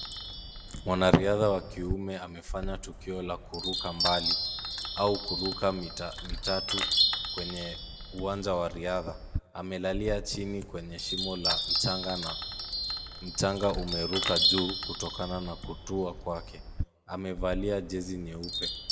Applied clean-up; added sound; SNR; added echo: none; Chime; 2 dB; reverberation time 1.0 s.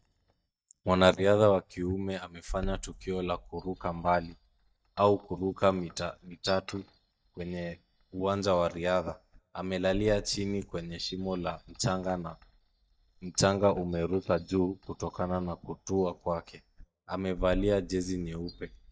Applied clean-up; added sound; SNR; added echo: neural mask model DeepFilterNet 3.